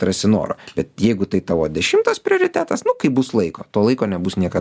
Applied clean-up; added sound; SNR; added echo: none; none; none; none.